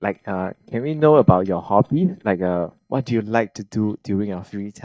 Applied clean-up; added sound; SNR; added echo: neural mask model DeepFilterNet 3.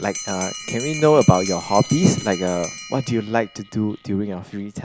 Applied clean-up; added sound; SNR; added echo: none; Bell; 13 dB; none.